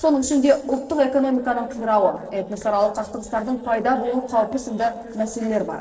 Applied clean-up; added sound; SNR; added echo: neural separator model SepFormer DNS4.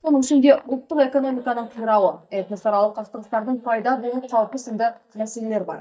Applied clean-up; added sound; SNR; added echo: neural mask model DeepFilterNet 3.